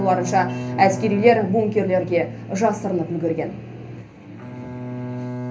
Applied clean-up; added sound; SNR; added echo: none; Bowed string instrument; 10 dB; reverberation time 0.3 s.